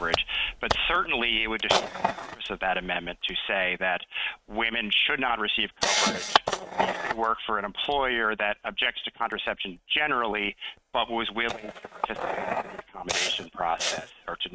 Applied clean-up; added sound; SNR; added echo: neural mask model RNNoise.